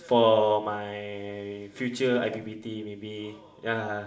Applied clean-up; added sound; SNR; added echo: none; none; none; reverberation time 0.5 s.